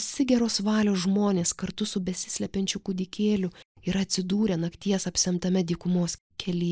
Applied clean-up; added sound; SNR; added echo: neural mask model Resemble Enhance denoiser.